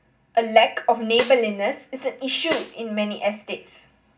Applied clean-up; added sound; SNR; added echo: none; Snare drum; 13 dB; reverberation time 0.4 s.